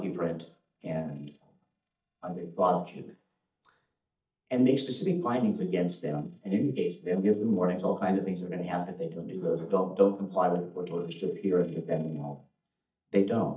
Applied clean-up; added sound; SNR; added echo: neural mask model DeepFilterNet 3.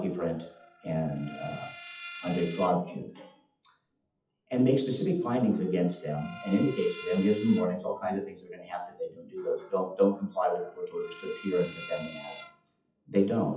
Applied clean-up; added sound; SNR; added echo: classical method WPE with log-MMSE.